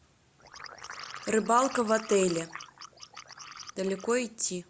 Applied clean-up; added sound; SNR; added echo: none; Liquid; 14 dB; none.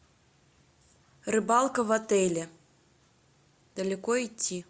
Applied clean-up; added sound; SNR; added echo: none; none; none; none.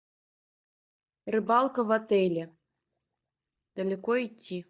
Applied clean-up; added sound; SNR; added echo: neural mask model DeepFilterNet 3.